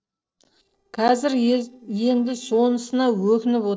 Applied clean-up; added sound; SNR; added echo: neural separator model SepFormer DNS4.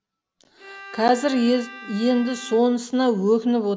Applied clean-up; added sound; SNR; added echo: none; Bowed string instrument; 19 dB; none.